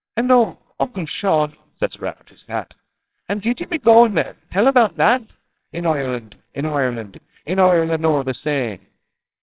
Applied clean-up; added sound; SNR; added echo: neural separator model SepFormer WHAMR!.